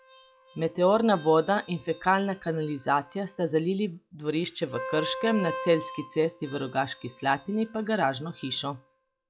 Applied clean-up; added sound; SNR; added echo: classical method log-MMSE.